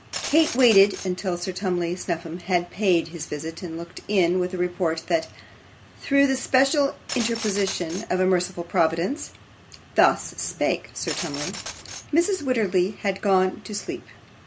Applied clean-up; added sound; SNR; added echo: none; Glass; 12 dB; none.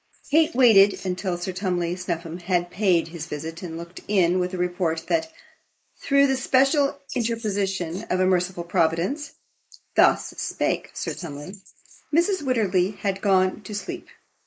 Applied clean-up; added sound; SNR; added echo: neural mask model Resemble Enhance denoiser.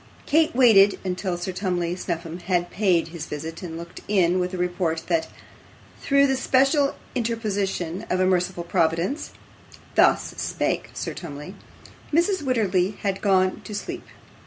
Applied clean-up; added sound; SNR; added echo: none; none; none; none.